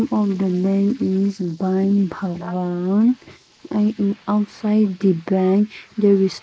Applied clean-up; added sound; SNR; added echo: neural mask model Resemble Enhance denoiser.